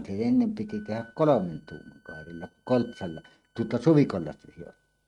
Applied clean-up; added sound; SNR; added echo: neural mask model RNNoise.